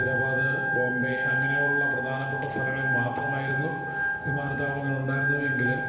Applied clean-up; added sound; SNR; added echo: none; Organ; -2 dB; reverberation time 1.3 s.